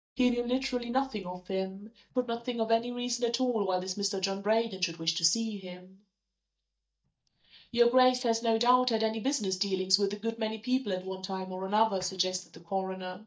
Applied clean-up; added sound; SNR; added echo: neural mask model DeepFilterNet 3.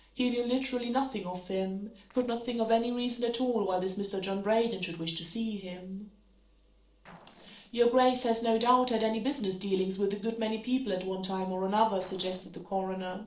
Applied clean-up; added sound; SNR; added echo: neural separator model SepFormer DNS4.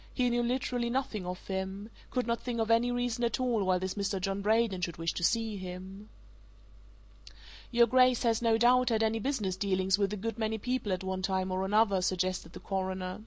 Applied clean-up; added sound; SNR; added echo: none; none; none; none.